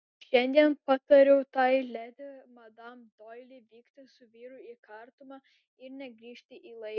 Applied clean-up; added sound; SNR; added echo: none; none; none; none.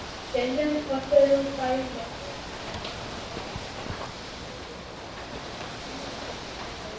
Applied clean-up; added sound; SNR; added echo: none; Ocean / Boat, Water vehicle; 7 dB; reverberation time 0.6 s.